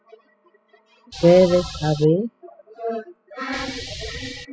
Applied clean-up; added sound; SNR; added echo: classical method spectral subtraction.